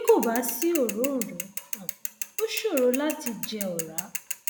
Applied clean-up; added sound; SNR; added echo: none; Mechanisms / Bicycle; 8 dB; none.